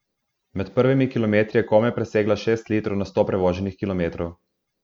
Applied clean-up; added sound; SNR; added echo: none; none; none; none.